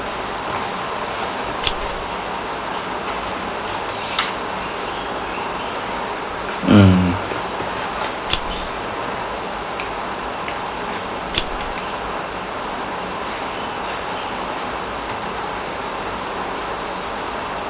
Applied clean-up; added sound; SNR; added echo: none; Scissors; 4 dB; none.